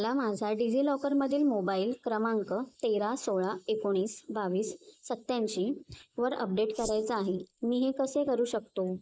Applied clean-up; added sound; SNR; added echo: neural mask model Resemble Enhance denoiser.